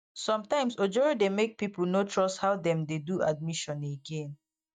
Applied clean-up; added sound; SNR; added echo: neural mask model DeepFilterNet 3.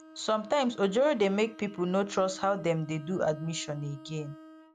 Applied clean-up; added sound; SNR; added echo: none; Bowed string instrument; 19 dB; none.